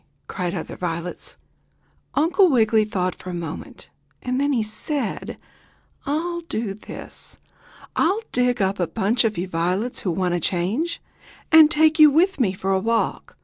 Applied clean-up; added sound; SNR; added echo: none; none; none; none.